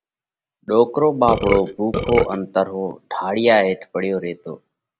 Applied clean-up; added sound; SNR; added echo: none; Burping, eructation; 3 dB; none.